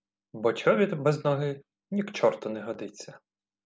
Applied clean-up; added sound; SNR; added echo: none; none; none; none.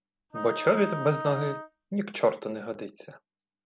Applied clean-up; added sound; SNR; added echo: none; Wind instrument, woodwind instrument; 7 dB; none.